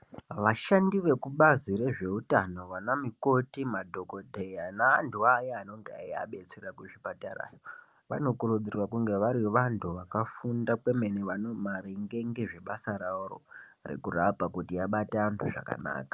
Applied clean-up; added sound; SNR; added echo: none; none; none; none.